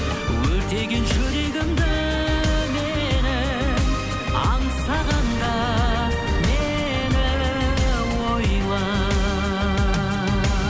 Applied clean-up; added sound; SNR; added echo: none; Wind / Breathing; 14 dB; none.